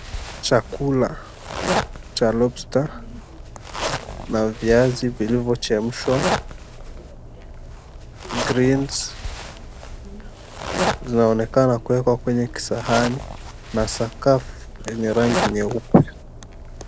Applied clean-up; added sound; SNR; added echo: none; Zipper (clothing); 7 dB; none.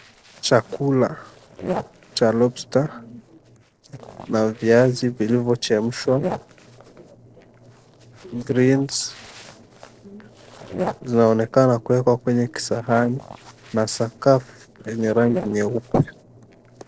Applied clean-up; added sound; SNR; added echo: neural separator model SepFormer DNS4.